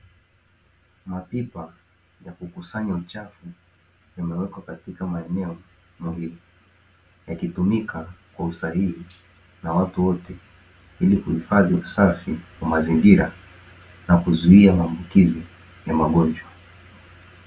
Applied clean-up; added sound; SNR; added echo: none; Tambourine; 18 dB; none.